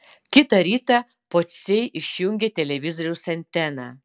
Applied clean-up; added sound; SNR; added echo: none; none; none; none.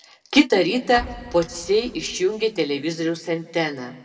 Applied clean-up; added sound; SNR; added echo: none; Explosion; 17 dB; reverberation time 1.3 s.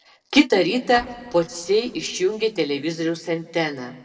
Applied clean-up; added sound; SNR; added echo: neural separator model SepFormer DNS4.